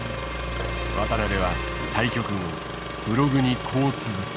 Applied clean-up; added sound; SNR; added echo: none; Engine starting; 8 dB; none.